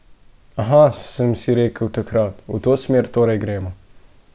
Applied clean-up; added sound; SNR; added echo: none; none; none; none.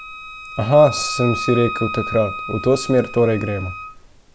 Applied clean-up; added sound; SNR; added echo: none; Wind instrument, woodwind instrument; 10 dB; none.